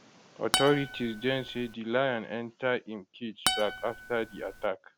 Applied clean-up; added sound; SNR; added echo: none; Acoustic guitar; 3 dB; none.